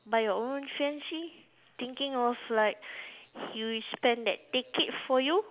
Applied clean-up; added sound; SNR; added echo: none; none; none; none.